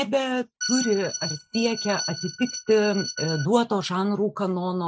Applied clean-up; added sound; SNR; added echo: neural mask model RNNoise.